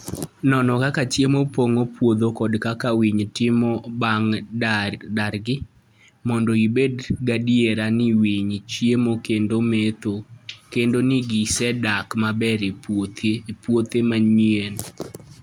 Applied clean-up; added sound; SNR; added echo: none; none; none; none.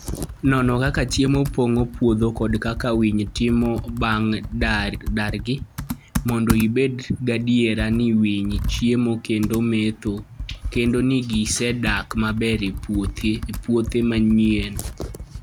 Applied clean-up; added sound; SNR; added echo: none; Computer keyboard; 9 dB; none.